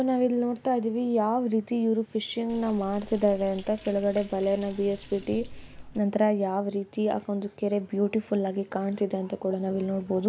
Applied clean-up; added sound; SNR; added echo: none; Liquid; 17 dB; none.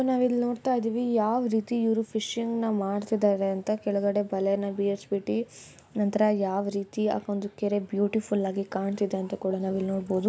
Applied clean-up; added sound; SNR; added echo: none; none; none; none.